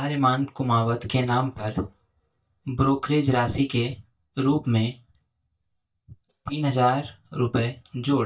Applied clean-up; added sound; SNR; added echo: neural mask model DeepFilterNet 3.